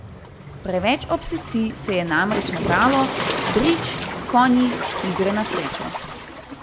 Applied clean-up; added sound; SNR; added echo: none; Waves, surf; 5 dB; none.